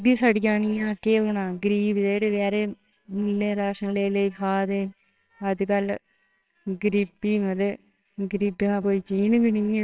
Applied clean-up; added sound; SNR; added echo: neural separator model SepFormer WHAMR!.